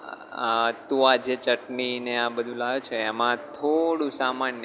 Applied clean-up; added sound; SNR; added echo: none; none; none; none.